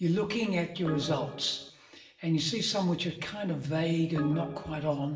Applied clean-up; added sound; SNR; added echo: none; Organ; 9 dB; reverberation time 0.7 s.